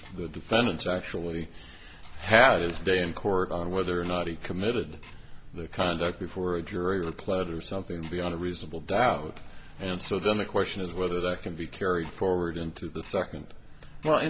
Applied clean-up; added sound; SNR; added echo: none; Tick-tock; 13 dB; none.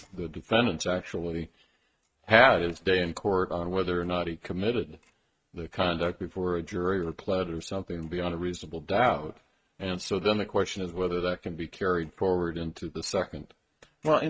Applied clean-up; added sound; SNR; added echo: neural mask model RNNoise.